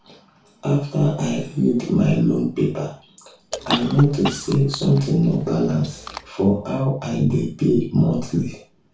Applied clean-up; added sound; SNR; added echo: none; Chewing, mastication / Cough; 10 dB; reverberation time 0.3 s.